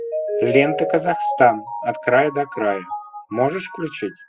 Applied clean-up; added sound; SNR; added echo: classical method spectral subtraction.